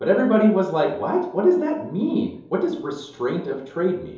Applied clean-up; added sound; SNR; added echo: none; none; none; reverberation time 2.8 s.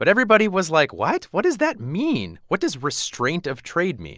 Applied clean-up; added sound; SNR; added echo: none; none; none; none.